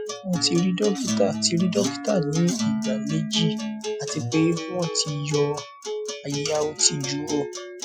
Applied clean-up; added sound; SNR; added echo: classical method Wiener filter.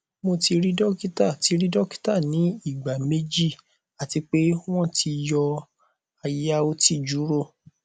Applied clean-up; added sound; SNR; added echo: none; none; none; none.